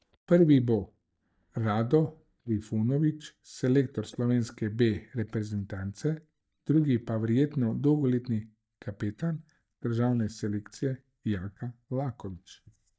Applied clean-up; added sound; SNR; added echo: neural mask model DeepFilterNet 3.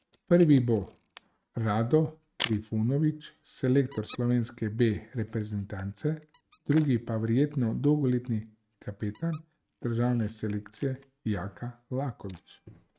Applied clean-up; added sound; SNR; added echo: neural mask model RNNoise.